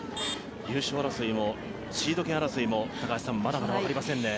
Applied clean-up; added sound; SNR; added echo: none; Motor vehicle (road); 15 dB; none.